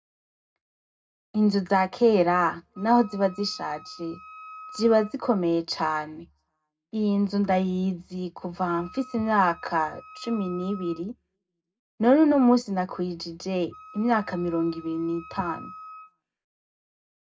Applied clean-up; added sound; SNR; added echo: none; Wind instrument, woodwind instrument; 20 dB; reverberation time 0.2 s.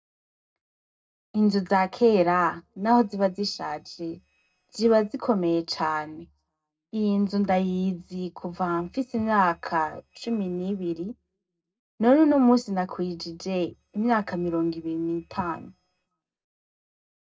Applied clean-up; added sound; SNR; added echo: neural separator model SepFormer DNS4.